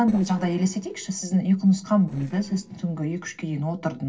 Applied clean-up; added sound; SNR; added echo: neural separator model SepFormer DNS4.